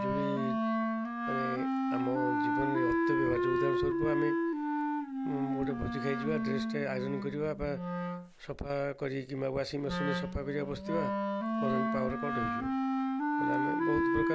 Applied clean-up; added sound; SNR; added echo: none; Wind instrument, woodwind instrument; -4 dB; none.